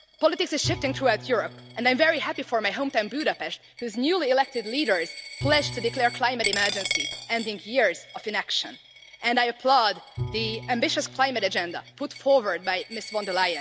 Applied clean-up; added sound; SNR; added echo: none; Coin (dropping) + Bowed string instrument; 12 dB; none.